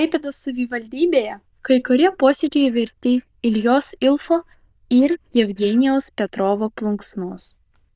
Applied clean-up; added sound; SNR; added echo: neural diffusion model UNIVERSE++.